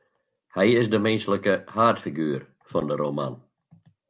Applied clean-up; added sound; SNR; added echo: none; none; none; none.